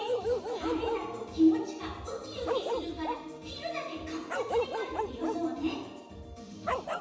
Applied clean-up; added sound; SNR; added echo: none; Bark; 2 dB; reverberation time 1.1 s.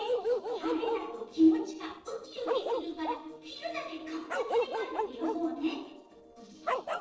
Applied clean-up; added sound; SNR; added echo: neural separator model SepFormer DNS4.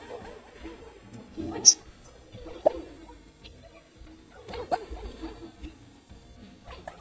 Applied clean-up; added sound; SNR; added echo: neural mask model DeepFilterNet 3.